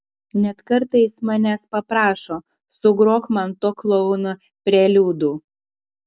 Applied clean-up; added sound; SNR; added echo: none; none; none; none.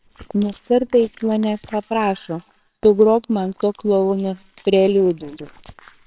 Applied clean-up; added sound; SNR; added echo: neural separator model SepFormer WHAMR!.